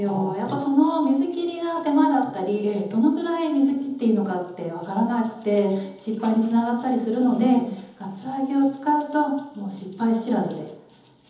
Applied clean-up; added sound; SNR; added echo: none; none; none; reverberation time 1.3 s.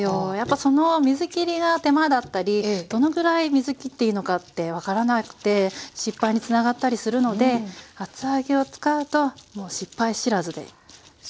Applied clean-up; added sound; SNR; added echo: none; none; none; none.